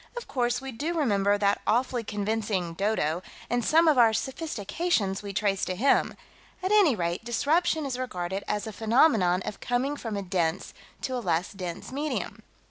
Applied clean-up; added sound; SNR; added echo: none; none; none; none.